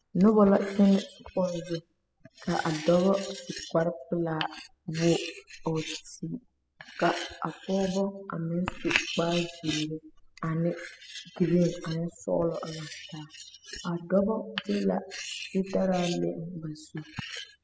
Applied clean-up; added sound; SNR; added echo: classical method spectral subtraction.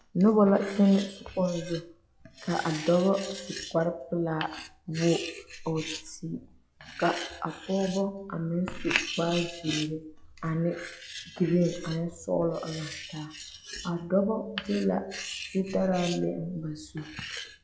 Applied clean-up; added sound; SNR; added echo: classical method log-MMSE.